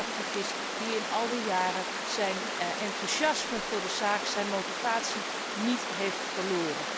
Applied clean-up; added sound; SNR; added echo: none; Water; 1 dB; none.